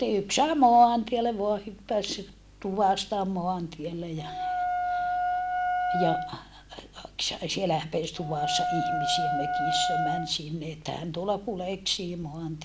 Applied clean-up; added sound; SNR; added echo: none; Wind instrument, woodwind instrument; 1 dB; none.